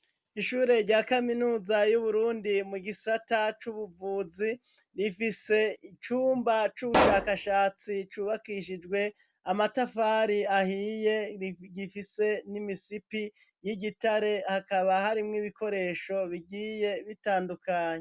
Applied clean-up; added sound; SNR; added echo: none; Explosion; 0 dB; none.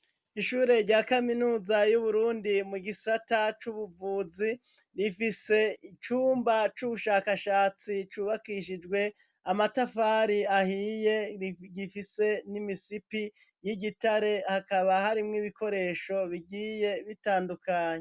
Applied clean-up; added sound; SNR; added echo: none; none; none; none.